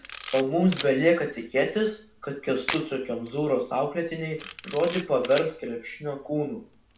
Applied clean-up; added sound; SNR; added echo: none; Camera; 15 dB; reverberation time 0.4 s.